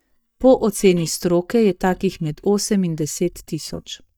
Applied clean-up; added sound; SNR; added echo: neural mask model DeepFilterNet 3.